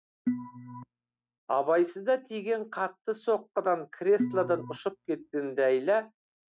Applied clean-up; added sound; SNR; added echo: neural mask model RNNoise.